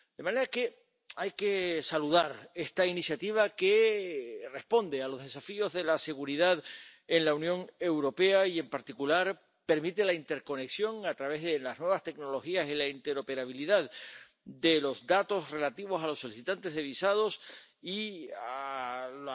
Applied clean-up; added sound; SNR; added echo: none; none; none; none.